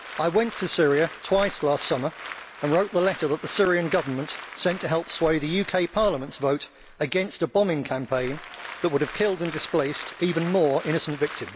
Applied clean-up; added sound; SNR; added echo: none; Applause; 15 dB; none.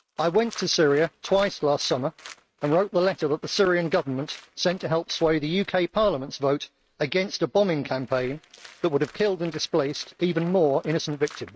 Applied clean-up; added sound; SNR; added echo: neural mask model RNNoise.